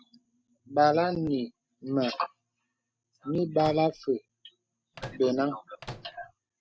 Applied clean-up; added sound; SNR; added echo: none; Microwave oven; 14 dB; none.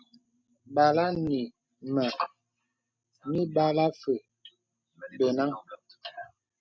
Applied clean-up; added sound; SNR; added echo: none; none; none; none.